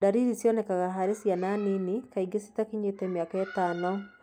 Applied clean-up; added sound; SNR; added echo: none; none; none; none.